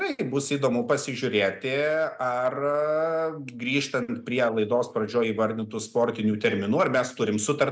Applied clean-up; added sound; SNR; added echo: none; none; none; none.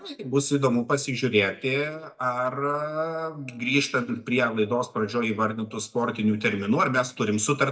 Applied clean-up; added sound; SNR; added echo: neural mask model DeepFilterNet 3.